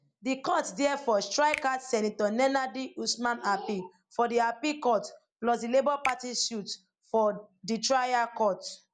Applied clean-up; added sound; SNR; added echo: none; Finger snapping; 16 dB; none.